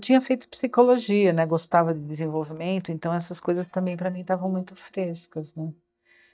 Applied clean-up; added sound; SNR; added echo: neural mask model DeepFilterNet 3.